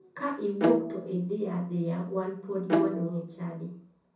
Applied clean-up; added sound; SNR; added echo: none; Bowed string instrument; 0 dB; reverberation time 0.6 s.